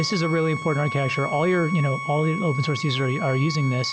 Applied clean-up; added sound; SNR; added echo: none; Bowed string instrument; 9 dB; none.